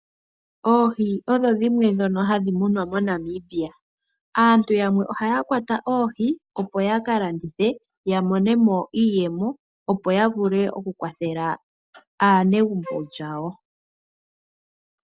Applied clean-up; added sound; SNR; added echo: neural mask model DeepFilterNet 3.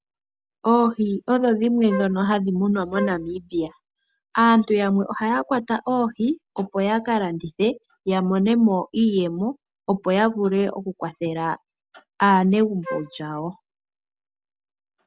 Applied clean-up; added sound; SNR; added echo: none; Wind instrument, woodwind instrument; 10 dB; none.